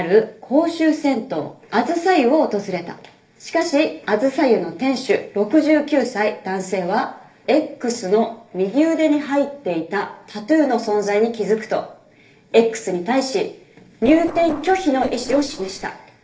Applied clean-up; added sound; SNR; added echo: neural separator model SepFormer DNS4.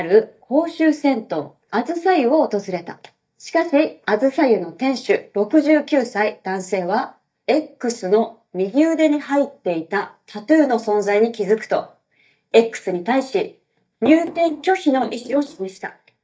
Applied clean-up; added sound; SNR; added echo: neural mask model DeepFilterNet 3.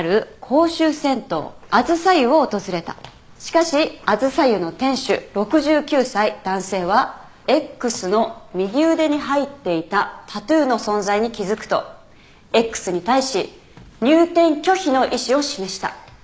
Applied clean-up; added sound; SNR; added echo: none; none; none; none.